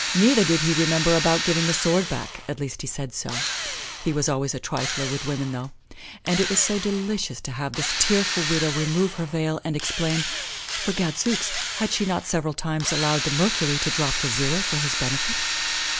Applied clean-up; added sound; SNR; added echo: none; Drill; 4 dB; none.